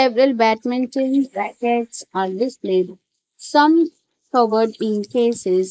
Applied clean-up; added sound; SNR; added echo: neural mask model Resemble Enhance denoiser.